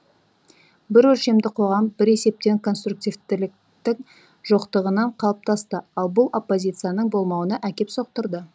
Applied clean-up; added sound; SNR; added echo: none; none; none; none.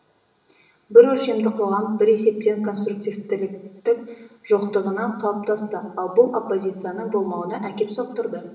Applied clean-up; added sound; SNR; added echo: none; none; none; reverberation time 0.8 s.